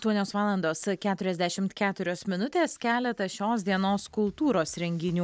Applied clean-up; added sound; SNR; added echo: none; none; none; none.